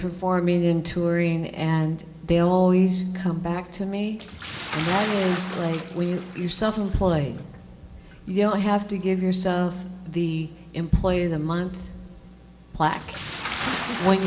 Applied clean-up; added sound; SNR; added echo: none; Bathtub (filling or washing) / Splash, splatter; 14 dB; reverberation time 2.9 s.